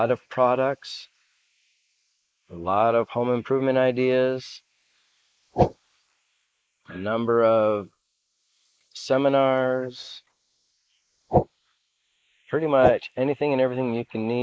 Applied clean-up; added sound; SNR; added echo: neural mask model Resemble Enhance denoiser.